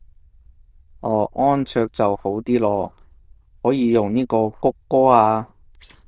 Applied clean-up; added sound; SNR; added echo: neural diffusion model UNIVERSE++.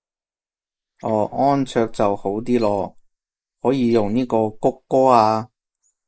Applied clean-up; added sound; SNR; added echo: neural mask model Resemble Enhance denoiser.